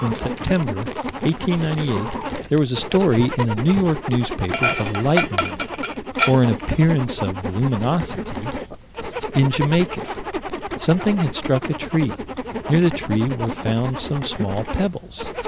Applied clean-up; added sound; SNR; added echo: none; Zipper (clothing) + Dog; 5 dB; none.